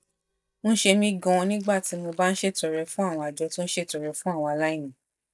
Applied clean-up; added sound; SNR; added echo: neural mask model DeepFilterNet 3.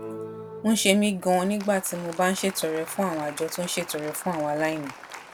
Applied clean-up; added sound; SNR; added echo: none; Applause; 14 dB; none.